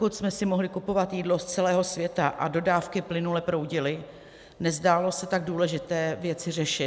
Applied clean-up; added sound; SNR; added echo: none; none; none; none.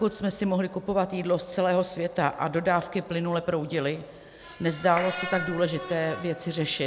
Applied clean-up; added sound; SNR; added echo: none; Screech + Clapping; 14 dB; none.